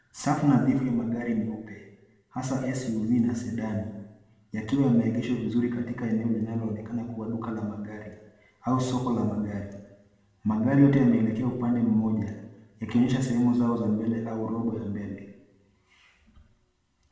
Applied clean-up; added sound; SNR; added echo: none; none; none; reverberation time 1.0 s.